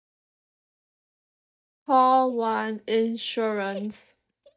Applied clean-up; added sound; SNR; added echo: neural mask model DeepFilterNet 3.